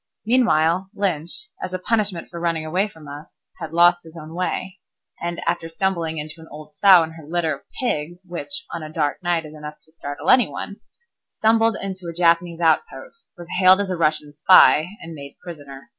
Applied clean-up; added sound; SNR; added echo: none; none; none; none.